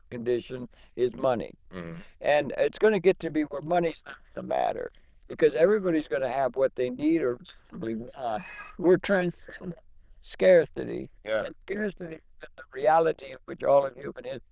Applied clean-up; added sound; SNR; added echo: neural diffusion model UNIVERSE++.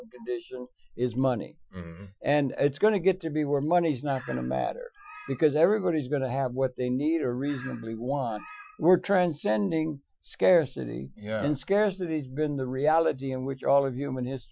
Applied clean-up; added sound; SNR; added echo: classical method Wiener filter.